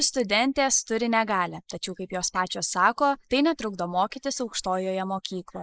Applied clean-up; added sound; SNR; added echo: neural mask model Resemble Enhance denoiser.